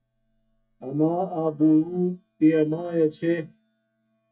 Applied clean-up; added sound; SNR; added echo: neural mask model DeepFilterNet 3.